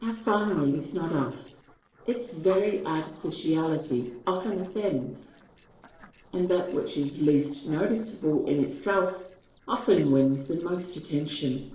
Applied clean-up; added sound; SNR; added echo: neural separator model SepFormer DNS4.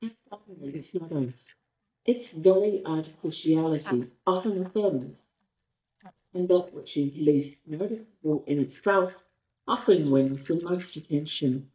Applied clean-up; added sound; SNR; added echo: neural mask model DeepFilterNet 3.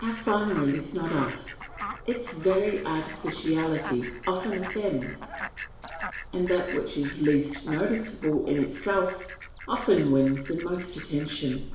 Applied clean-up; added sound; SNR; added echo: none; Fowl; 12 dB; reverberation time 0.7 s.